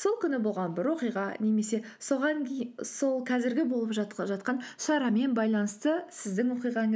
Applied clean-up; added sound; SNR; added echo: none; none; none; none.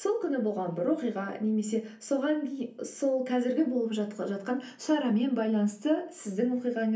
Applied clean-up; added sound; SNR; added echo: none; none; none; reverberation time 0.3 s.